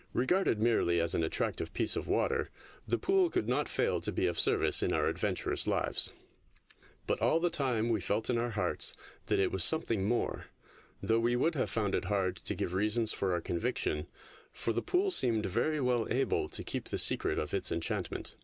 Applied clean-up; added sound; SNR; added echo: none; none; none; none.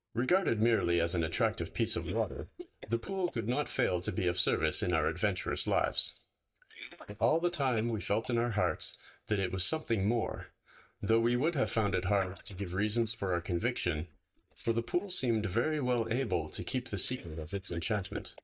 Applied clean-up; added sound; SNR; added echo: neural mask model DeepFilterNet 3.